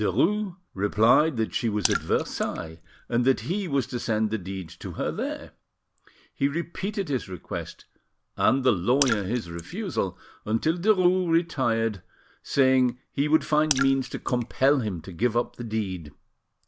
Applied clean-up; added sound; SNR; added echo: none; Raindrop / Splash, splatter; 9 dB; none.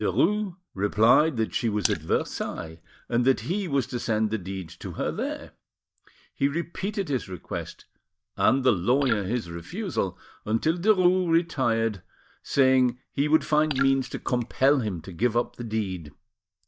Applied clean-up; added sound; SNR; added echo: neural mask model DeepFilterNet 3.